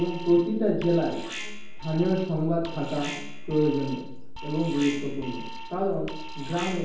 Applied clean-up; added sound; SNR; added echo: none; Alarm; 8 dB; reverberation time 0.9 s.